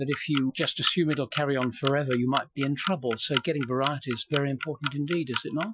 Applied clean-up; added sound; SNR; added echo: classical method Wiener filter.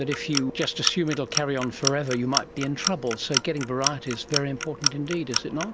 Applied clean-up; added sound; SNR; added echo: none; Clock; 3 dB; none.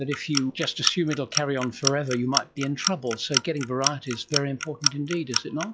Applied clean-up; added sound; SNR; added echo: classical method log-MMSE.